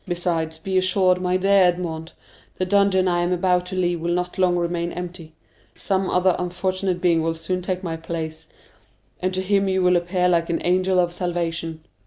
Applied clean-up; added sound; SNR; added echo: none; none; none; none.